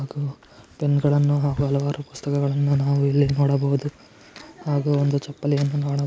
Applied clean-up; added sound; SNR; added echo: none; none; none; none.